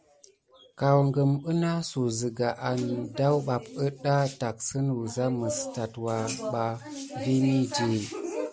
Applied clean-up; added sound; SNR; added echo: none; none; none; none.